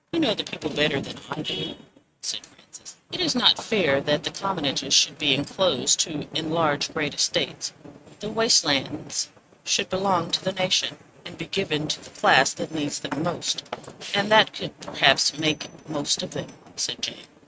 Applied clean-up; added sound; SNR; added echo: neural mask model RNNoise.